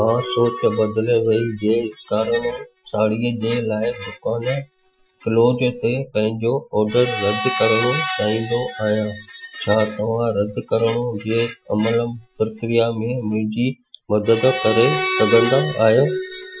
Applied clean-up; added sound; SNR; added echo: classical method Wiener filter.